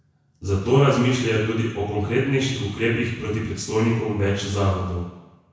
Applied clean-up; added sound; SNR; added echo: none; none; none; reverberation time 1.0 s.